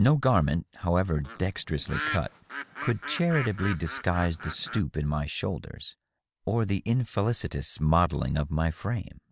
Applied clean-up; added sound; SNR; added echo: none; Bird; 10 dB; none.